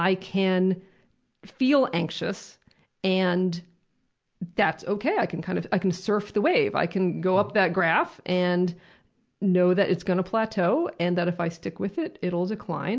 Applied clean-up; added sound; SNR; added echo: none; none; none; none.